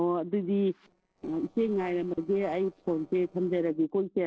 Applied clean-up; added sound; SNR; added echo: neural separator model SepFormer DNS4.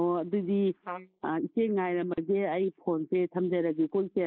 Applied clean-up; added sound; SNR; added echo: neural mask model Resemble Enhance denoiser.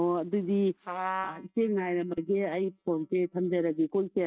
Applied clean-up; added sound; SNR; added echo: neural mask model DeepFilterNet 3.